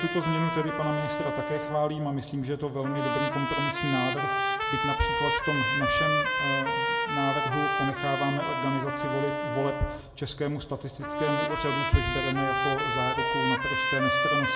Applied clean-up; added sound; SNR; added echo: none; Trumpet; -1 dB; reverberation time 0.8 s.